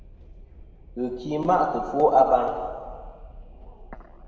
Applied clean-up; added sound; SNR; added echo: none; Wind; 18 dB; reverberation time 1.9 s.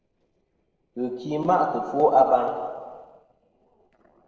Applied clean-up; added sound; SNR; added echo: neural separator model SepFormer DNS4.